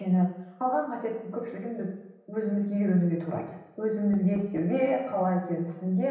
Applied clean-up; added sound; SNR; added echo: none; Knock; 18 dB; reverberation time 0.9 s.